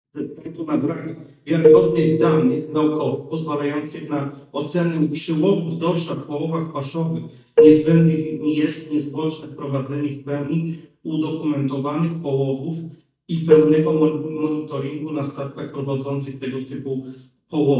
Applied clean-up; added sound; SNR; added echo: neural mask model DeepFilterNet 3.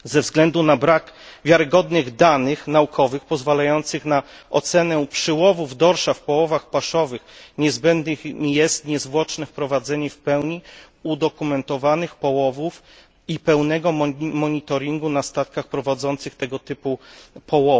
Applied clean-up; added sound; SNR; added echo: none; none; none; none.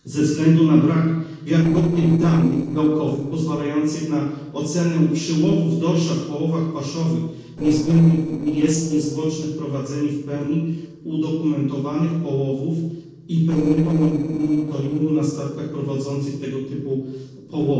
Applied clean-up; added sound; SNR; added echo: neural separator model SepFormer DNS4.